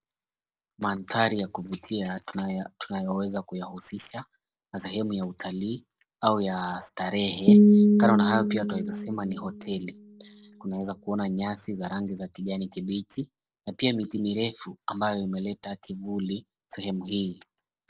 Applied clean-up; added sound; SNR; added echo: neural separator model SepFormer DNS4.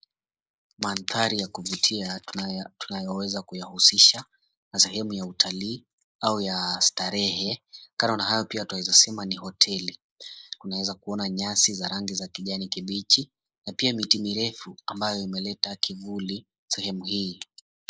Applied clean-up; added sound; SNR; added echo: neural mask model Resemble Enhance denoiser.